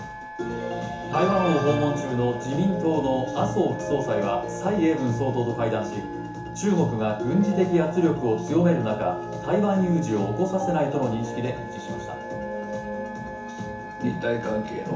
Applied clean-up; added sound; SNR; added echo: none; Wind instrument, woodwind instrument; 14 dB; reverberation time 0.7 s.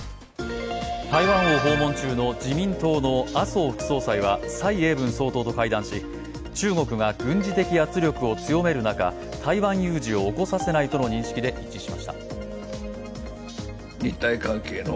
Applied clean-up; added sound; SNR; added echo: none; none; none; none.